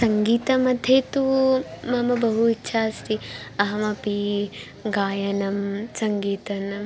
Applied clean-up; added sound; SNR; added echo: none; none; none; none.